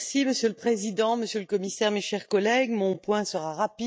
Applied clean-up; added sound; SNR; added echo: neural mask model DeepFilterNet 3.